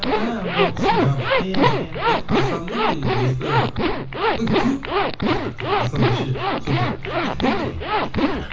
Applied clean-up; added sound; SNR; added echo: none; Zipper (clothing); -4 dB; reverberation time 0.7 s.